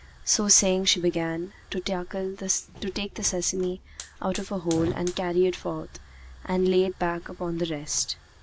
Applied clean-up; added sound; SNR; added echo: none; Hiss / Fire; 17 dB; none.